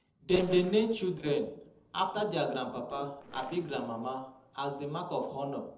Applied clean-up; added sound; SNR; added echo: neural separator model SepFormer DNS4.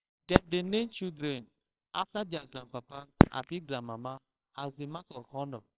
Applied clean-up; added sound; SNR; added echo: neural separator model SepFormer WHAMR!.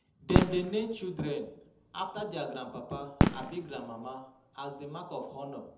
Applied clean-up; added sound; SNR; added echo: none; Fireworks; -3 dB; reverberation time 0.8 s.